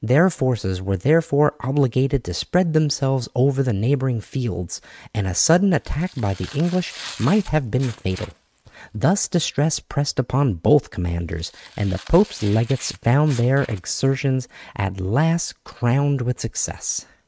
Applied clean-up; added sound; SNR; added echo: neural mask model RNNoise.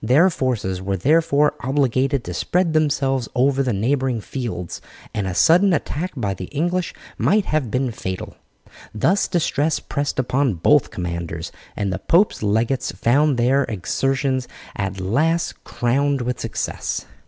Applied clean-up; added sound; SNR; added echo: none; none; none; none.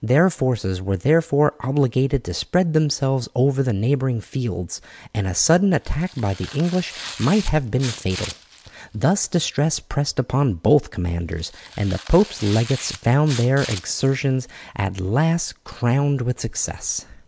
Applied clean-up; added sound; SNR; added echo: none; Tearing; 16 dB; none.